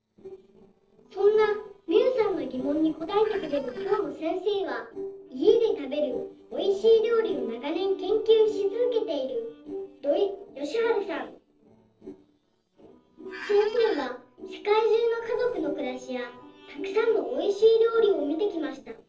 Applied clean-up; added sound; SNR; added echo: neural separator model SepFormer DNS4.